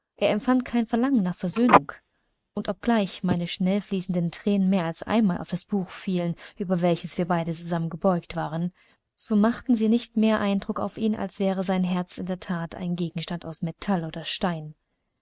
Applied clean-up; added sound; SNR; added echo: neural mask model RNNoise.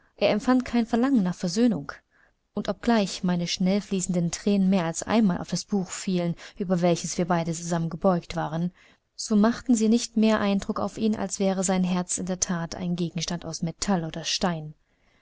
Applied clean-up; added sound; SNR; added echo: none; none; none; none.